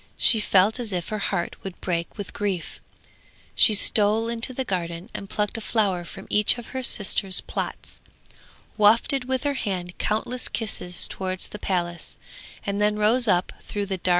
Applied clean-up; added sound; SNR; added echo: none; none; none; none.